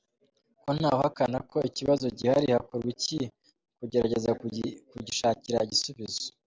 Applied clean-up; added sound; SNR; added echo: none; none; none; none.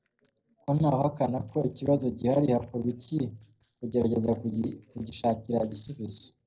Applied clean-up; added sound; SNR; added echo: neural separator model SepFormer DNS4.